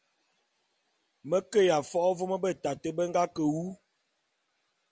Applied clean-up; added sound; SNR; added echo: none; none; none; none.